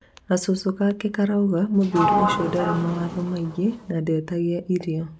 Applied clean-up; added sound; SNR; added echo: none; Sliding door; 3 dB; none.